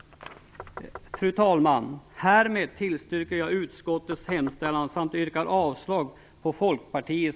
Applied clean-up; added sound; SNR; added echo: none; Knock; 17 dB; none.